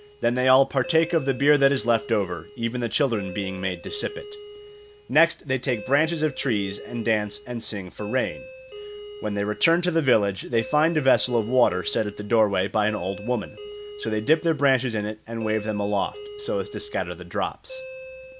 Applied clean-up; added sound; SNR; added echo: none; Doorbell; 15 dB; none.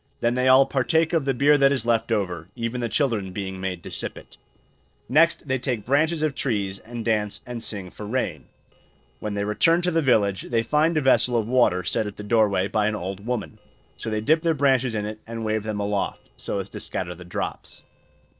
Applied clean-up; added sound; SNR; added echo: neural separator model SepFormer DNS4.